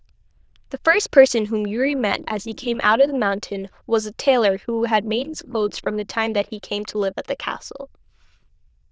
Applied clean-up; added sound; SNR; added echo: neural diffusion model UNIVERSE++.